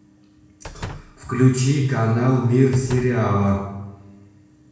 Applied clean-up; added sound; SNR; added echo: none; Slam; 19 dB; reverberation time 1.0 s.